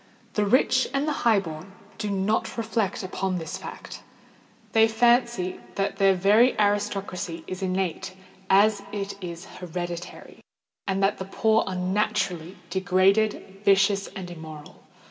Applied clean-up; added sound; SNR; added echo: none; none; none; none.